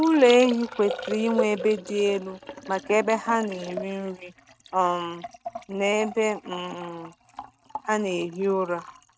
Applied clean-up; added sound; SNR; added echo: neural mask model RNNoise.